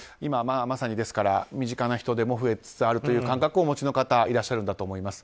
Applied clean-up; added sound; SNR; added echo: none; none; none; none.